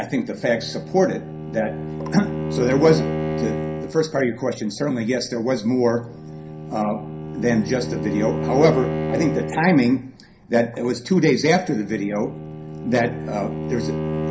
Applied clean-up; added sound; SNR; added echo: none; Bowed string instrument; 7 dB; reverberation time 0.3 s.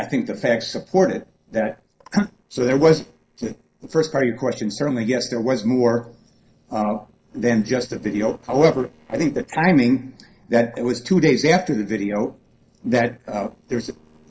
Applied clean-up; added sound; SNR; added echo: neural separator model SepFormer DNS4.